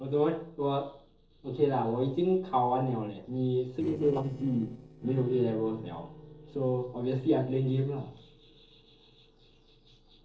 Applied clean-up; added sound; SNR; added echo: neural separator model SepFormer DNS4.